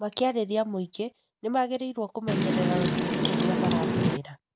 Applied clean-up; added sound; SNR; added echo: none; Wind; -5 dB; none.